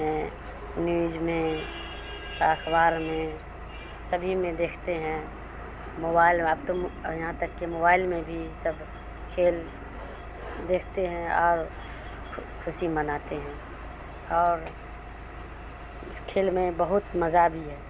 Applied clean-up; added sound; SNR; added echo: none; Engine; 12 dB; none.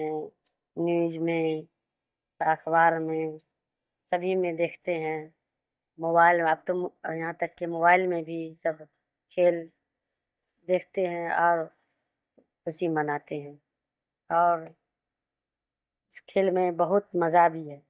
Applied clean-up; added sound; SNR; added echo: neural mask model DeepFilterNet 3.